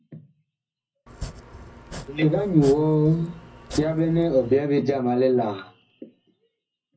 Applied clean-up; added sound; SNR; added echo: none; Domestic sounds, home sounds; 16 dB; reverberation time 0.4 s.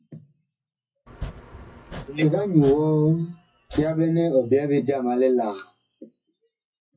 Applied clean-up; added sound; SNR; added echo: classical method WPE with log-MMSE.